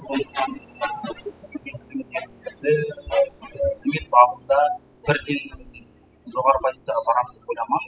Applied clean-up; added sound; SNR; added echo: classical method spectral subtraction.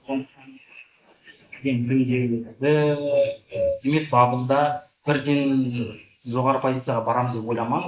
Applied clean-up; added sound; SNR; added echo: neural mask model Resemble Enhance denoiser.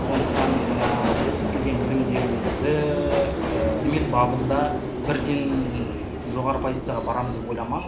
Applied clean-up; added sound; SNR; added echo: none; Subway, metro, underground; 0 dB; none.